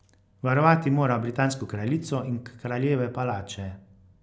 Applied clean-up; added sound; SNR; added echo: none; none; none; none.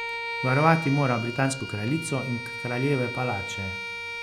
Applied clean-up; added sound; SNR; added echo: none; Bowed string instrument; 7 dB; none.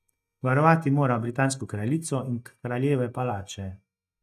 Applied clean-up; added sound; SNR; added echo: neural mask model DeepFilterNet 3.